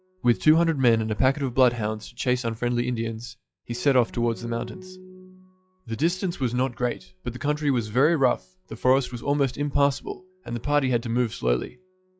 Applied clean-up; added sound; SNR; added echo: classical method log-MMSE.